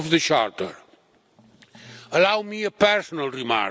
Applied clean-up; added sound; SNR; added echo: none; none; none; none.